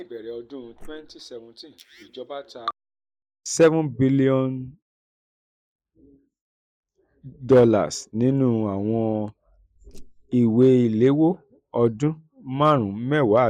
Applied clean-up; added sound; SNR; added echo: neural mask model Resemble Enhance denoiser.